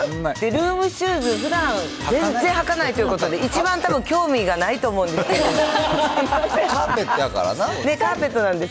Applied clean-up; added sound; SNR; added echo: none; Crash cymbal; 15 dB; none.